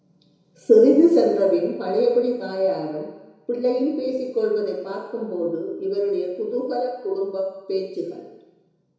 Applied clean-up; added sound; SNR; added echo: none; none; none; reverberation time 1.0 s.